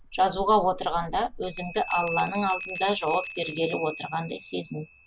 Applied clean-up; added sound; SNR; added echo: none; Bell; 10 dB; none.